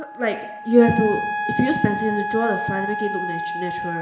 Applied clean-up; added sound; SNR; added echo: none; Wind instrument, woodwind instrument; 5 dB; reverberation time 1.0 s.